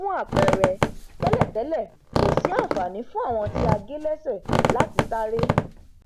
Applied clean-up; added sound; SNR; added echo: none; Squeak; -3 dB; none.